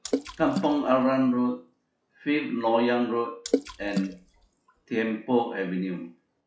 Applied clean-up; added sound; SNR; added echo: classical method log-MMSE.